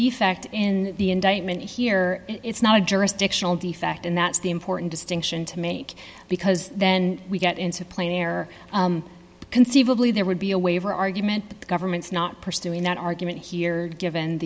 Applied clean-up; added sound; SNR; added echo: none; none; none; none.